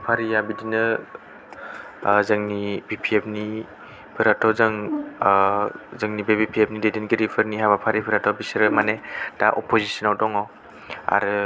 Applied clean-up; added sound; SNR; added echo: none; Brass instrument; 10 dB; none.